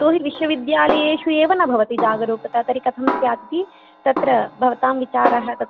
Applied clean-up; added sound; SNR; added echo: none; Snare drum; 9 dB; none.